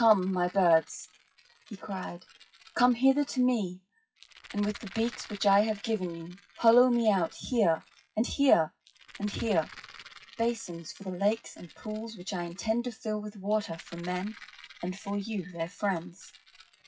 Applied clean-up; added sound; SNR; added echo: classical method WPE with log-MMSE.